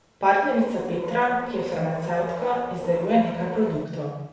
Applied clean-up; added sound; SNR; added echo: none; Subway, metro, underground; 10 dB; reverberation time 0.9 s.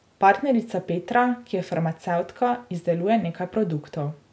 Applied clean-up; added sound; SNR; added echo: none; none; none; none.